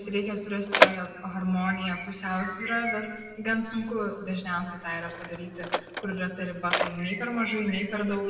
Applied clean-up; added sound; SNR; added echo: none; Mechanisms; 2 dB; reverberation time 1.1 s.